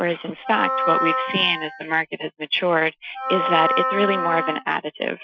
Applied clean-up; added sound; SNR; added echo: classical method Wiener filter.